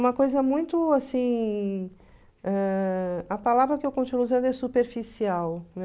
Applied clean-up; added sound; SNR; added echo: none; none; none; none.